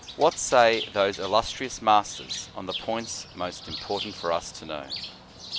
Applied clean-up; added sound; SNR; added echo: none; Bird; 13 dB; none.